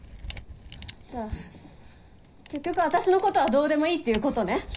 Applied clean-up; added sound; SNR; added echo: none; Camera; 14 dB; reverberation time 0.5 s.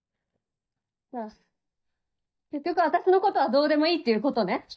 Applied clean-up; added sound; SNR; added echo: neural mask model DeepFilterNet 3.